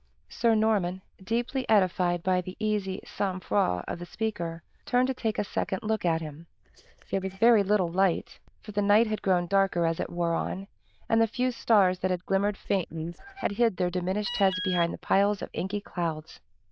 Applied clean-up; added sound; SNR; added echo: neural diffusion model UNIVERSE++.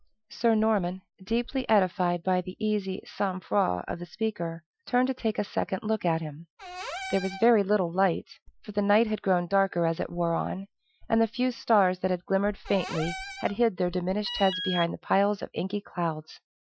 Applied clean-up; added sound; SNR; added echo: classical method Wiener filter.